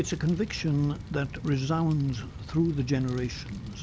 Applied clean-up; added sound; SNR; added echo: none; Fire; 12 dB; none.